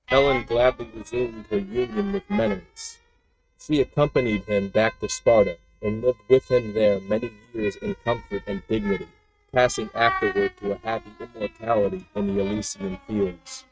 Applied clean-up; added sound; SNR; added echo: neural mask model RNNoise.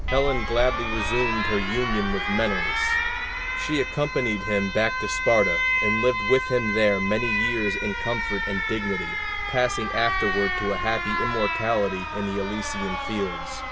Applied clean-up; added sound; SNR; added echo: none; Alarm; 0 dB; none.